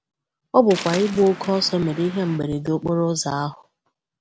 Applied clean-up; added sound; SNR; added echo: none; Waves, surf; 15 dB; none.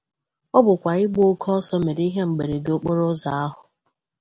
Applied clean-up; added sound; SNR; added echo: none; none; none; none.